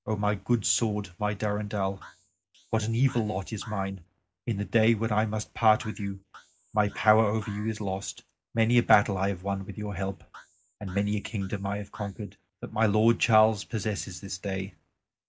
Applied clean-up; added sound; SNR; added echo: neural mask model Resemble Enhance denoiser.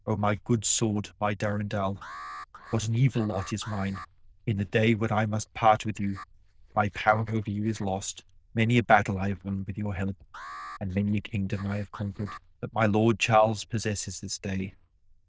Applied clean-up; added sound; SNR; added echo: neural diffusion model UNIVERSE++.